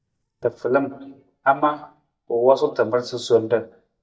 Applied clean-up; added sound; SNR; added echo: neural mask model DeepFilterNet 3.